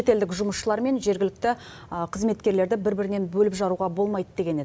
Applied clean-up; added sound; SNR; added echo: none; none; none; none.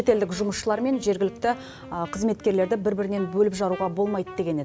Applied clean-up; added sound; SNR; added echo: none; Wind instrument, woodwind instrument; 18 dB; none.